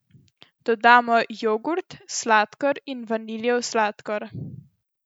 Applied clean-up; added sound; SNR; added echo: none; none; none; none.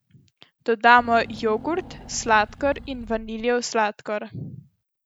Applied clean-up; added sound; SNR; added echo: none; Engine / Car; 17 dB; none.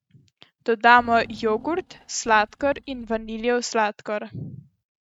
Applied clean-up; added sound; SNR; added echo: neural mask model RNNoise.